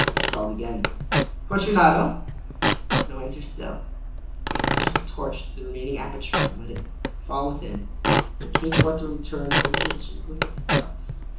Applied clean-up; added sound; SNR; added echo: none; Squeak / Wood; -3 dB; reverberation time 0.8 s.